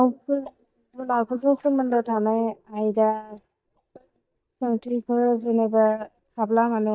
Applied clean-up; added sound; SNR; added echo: neural mask model DeepFilterNet 3.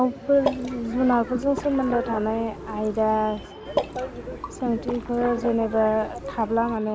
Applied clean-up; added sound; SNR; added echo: none; Water / Liquid; 10 dB; none.